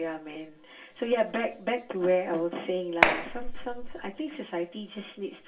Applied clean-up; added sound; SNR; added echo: none; Clapping; -3 dB; reverberation time 0.2 s.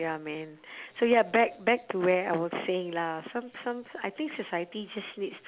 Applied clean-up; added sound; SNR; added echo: none; none; none; none.